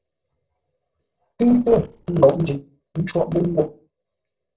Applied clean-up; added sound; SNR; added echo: neural separator model SepFormer DNS4.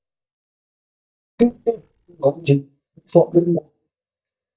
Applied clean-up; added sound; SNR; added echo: neural mask model DeepFilterNet 3.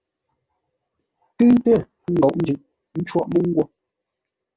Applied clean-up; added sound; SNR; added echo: none; none; none; none.